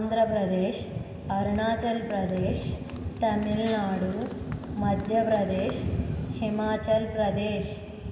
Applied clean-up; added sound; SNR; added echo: none; Motorcycle; 13 dB; reverberation time 2.6 s.